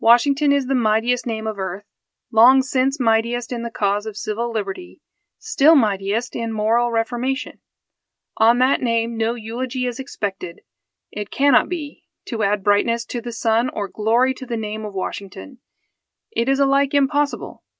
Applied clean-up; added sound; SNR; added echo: none; none; none; none.